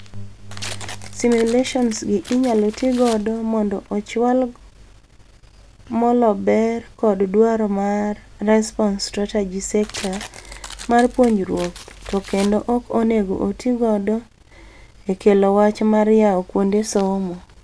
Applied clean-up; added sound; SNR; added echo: none; Tearing; 17 dB; none.